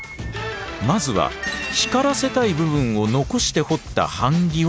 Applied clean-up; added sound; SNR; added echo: none; none; none; none.